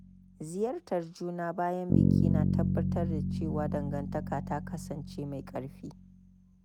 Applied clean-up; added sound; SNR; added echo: none; Bass guitar; -4 dB; none.